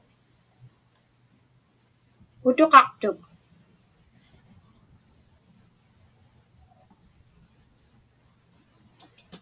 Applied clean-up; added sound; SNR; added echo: none; none; none; none.